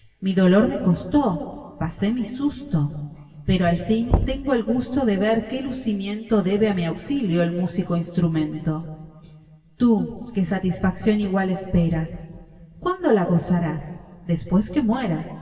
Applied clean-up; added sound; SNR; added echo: none; Knock; 6 dB; reverberation time 1.9 s.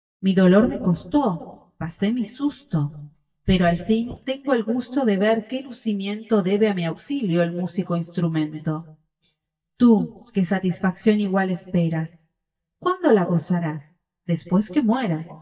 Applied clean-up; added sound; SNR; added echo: neural mask model DeepFilterNet 3.